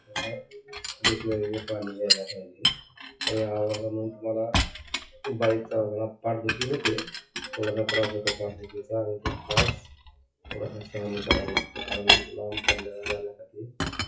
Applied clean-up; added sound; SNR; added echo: classical method WPE with log-MMSE.